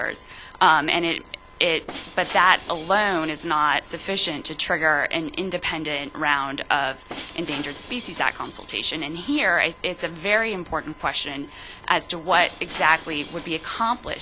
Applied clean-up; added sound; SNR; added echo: none; Shatter; 16 dB; none.